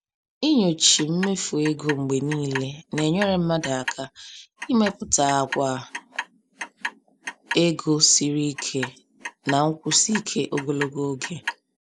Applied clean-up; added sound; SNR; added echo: none; Clock; 12 dB; none.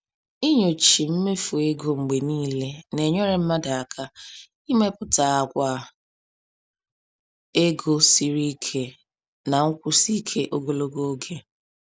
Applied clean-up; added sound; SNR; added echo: none; none; none; none.